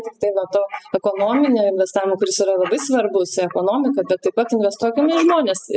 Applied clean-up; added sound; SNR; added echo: classical method spectral subtraction.